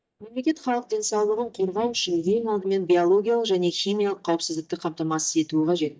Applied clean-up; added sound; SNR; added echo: neural mask model DeepFilterNet 3.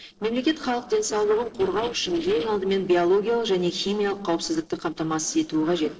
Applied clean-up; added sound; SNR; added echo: neural separator model SepFormer DNS4.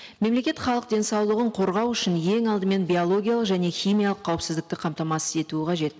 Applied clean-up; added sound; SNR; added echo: none; none; none; none.